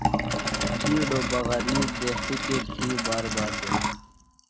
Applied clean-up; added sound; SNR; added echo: none; Liquid + Coin (dropping); -2 dB; none.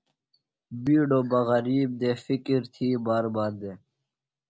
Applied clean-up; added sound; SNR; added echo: none; none; none; none.